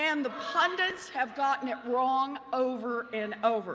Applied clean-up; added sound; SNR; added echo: none; none; none; none.